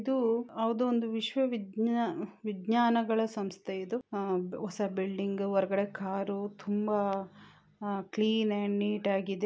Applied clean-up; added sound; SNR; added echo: none; none; none; none.